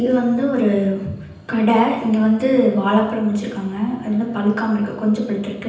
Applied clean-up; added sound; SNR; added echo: none; none; none; reverberation time 0.9 s.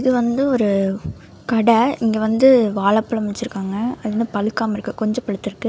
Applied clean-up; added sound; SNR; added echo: none; none; none; none.